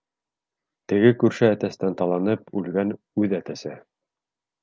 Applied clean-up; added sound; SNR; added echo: none; none; none; none.